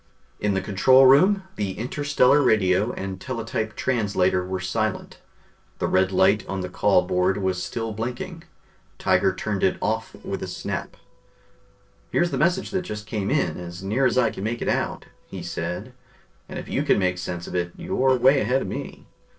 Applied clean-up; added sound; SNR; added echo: neural separator model SepFormer DNS4.